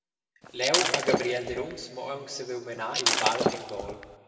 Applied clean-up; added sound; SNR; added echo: none; Shatter; -3 dB; reverberation time 1.9 s.